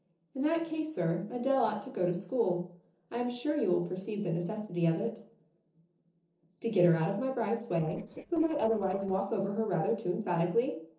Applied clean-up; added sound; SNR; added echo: neural separator model SepFormer DNS4.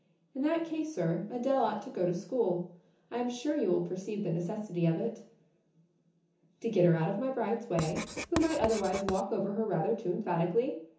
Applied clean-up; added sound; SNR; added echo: none; Writing; 9 dB; reverberation time 0.7 s.